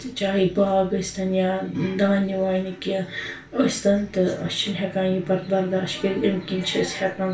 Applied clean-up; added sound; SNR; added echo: none; none; none; reverberation time 0.3 s.